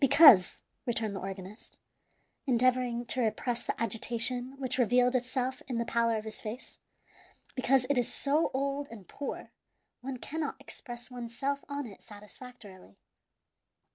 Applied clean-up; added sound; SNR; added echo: none; none; none; none.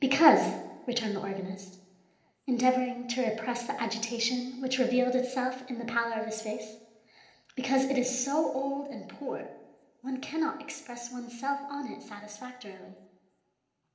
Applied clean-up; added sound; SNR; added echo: none; none; none; reverberation time 0.8 s.